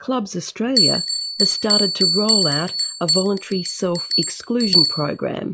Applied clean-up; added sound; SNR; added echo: classical method log-MMSE.